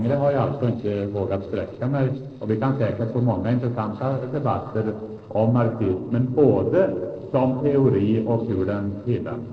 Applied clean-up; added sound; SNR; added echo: neural separator model SepFormer DNS4.